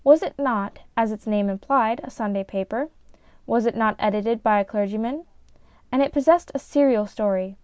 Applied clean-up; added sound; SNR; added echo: none; none; none; none.